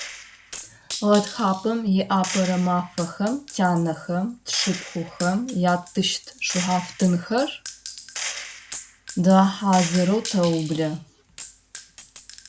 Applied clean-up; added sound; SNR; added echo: none; Gunshot, gunfire; 13 dB; none.